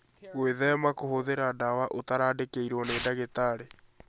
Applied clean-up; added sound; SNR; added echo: none; Tearing; 16 dB; none.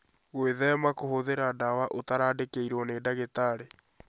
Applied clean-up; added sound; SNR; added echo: none; none; none; none.